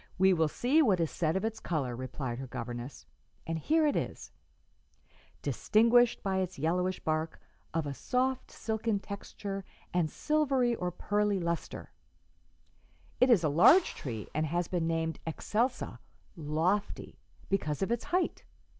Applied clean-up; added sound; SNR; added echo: none; Whoosh, swoosh, swish; 17 dB; none.